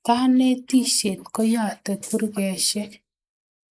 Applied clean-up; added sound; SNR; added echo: neural mask model Resemble Enhance denoiser.